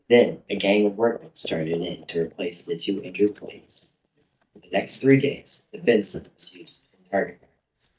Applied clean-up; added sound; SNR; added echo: neural mask model DeepFilterNet 3.